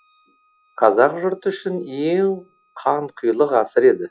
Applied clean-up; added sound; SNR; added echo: classical method log-MMSE.